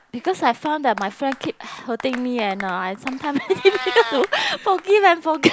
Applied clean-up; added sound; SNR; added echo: none; Meow + Applause; 14 dB; none.